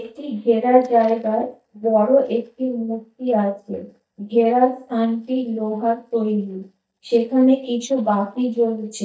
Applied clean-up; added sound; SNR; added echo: neural mask model DeepFilterNet 3.